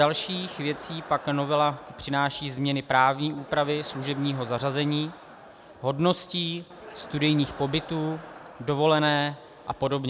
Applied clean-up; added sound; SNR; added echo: none; Crowd; 18 dB; none.